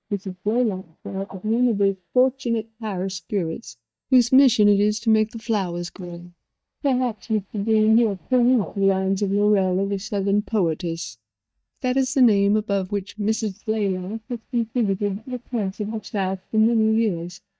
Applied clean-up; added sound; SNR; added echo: neural mask model DeepFilterNet 3.